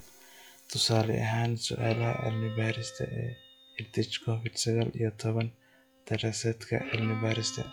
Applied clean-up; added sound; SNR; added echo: classical method log-MMSE.